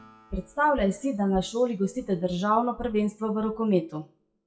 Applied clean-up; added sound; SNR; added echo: classical method WPE with log-MMSE.